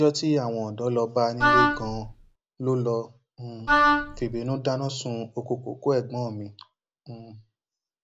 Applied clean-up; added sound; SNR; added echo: none; Wind instrument, woodwind instrument; -5 dB; none.